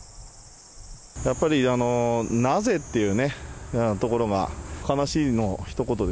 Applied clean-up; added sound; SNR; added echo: none; none; none; none.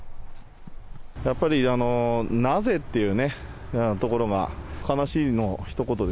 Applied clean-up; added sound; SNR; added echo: none; Chewing, mastication / Livestock, farm animals, working animals; 11 dB; none.